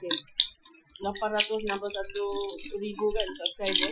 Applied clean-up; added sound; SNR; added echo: classical method Wiener filter.